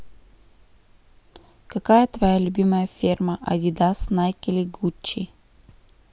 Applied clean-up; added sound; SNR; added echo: none; none; none; none.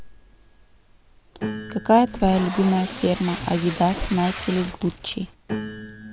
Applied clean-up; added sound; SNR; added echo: none; Piano + Packing tape, duct tape; 10 dB; none.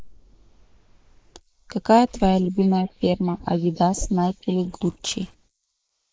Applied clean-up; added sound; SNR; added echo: neural mask model Resemble Enhance denoiser.